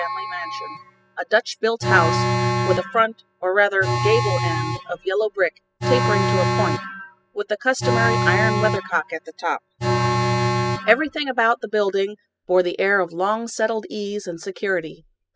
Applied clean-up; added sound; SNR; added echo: classical method spectral subtraction.